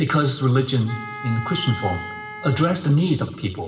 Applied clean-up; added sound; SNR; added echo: none; Wind instrument, woodwind instrument; 13 dB; reverberation time 2.3 s.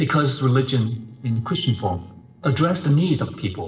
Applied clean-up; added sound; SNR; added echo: neural separator model SepFormer DNS4.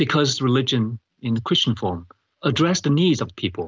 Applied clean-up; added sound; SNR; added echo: none; none; none; none.